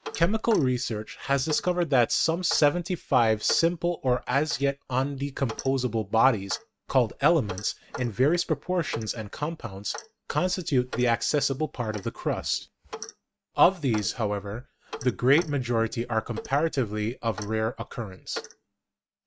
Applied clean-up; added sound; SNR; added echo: neural mask model RNNoise.